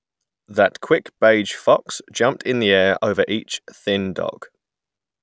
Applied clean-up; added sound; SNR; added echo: none; none; none; none.